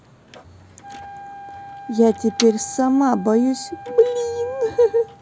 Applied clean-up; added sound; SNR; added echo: none; Motor vehicle (road) + Wind instrument, woodwind instrument; 16 dB; none.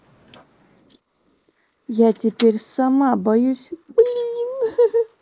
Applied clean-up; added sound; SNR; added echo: neural mask model Resemble Enhance denoiser.